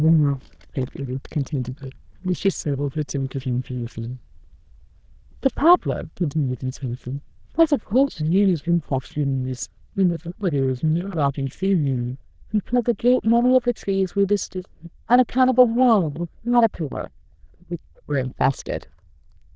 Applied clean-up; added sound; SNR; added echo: neural diffusion model UNIVERSE++.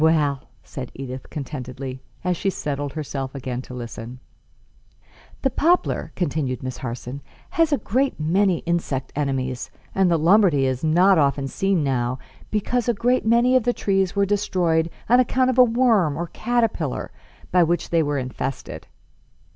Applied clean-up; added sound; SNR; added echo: none; none; none; none.